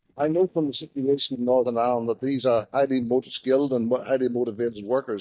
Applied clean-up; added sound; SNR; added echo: neural mask model DeepFilterNet 3.